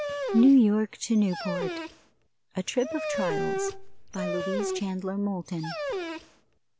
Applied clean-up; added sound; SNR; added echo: none; Dog; 6 dB; none.